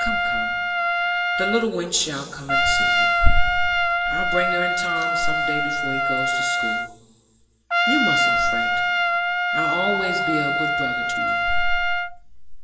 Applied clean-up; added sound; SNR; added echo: none; Trumpet; -3 dB; reverberation time 2.1 s.